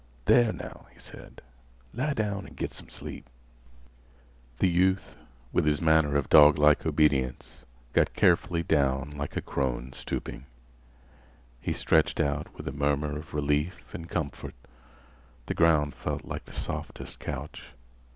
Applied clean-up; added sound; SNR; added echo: none; none; none; none.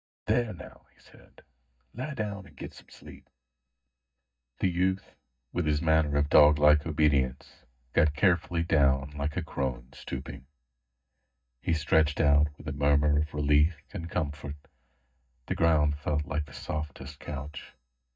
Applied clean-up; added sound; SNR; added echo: neural mask model DeepFilterNet 3.